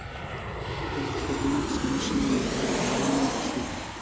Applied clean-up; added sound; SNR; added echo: none; Aircraft; -3 dB; none.